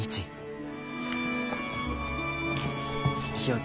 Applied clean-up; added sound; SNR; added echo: none; Wild animals; 15 dB; none.